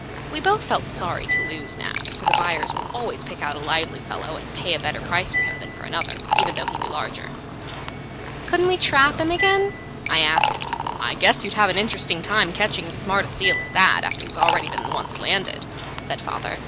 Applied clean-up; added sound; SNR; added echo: none; Liquid; 4 dB; none.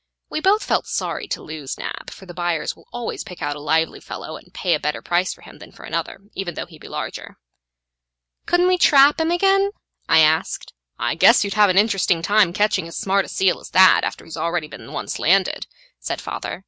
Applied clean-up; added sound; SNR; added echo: none; none; none; none.